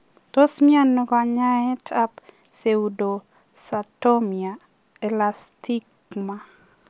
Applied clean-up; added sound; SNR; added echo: none; none; none; none.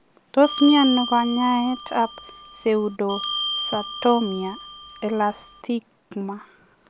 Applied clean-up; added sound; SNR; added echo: none; Bell; 8 dB; none.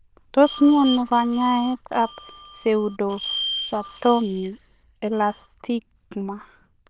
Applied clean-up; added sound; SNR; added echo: neural diffusion model UNIVERSE++.